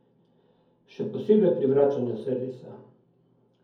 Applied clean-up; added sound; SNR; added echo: none; none; none; reverberation time 0.5 s.